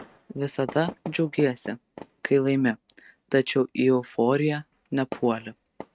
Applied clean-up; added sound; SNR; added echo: neural mask model RNNoise.